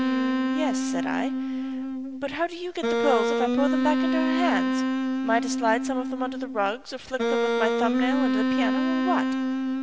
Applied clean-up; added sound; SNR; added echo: none; Wind instrument, woodwind instrument; -4 dB; none.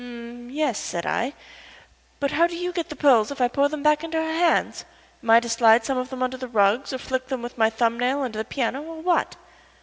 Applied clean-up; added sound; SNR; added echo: none; none; none; none.